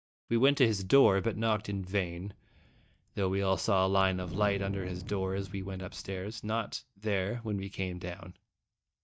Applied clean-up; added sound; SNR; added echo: neural mask model DeepFilterNet 3.